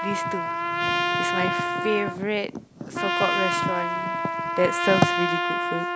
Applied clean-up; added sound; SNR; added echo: none; Trumpet; -2 dB; none.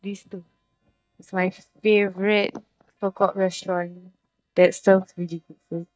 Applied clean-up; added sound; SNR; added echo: neural mask model DeepFilterNet 3.